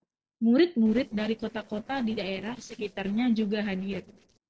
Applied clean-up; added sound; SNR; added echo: neural separator model SepFormer DNS4.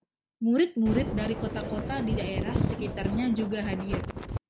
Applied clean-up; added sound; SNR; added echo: none; Wind; 1 dB; none.